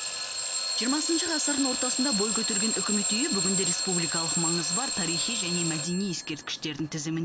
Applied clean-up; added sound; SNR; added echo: none; Alarm / Clock; -2 dB; none.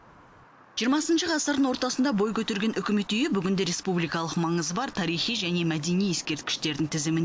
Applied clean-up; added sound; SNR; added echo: none; none; none; none.